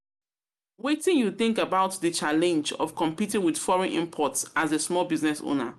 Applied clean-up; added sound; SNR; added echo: none; none; none; none.